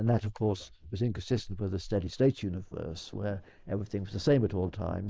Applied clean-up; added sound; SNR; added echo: neural mask model Resemble Enhance denoiser.